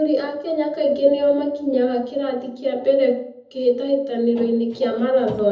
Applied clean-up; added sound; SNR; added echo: none; none; none; reverberation time 0.7 s.